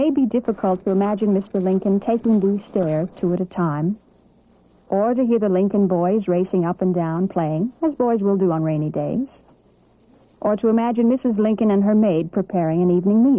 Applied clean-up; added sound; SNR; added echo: neural separator model SepFormer DNS4.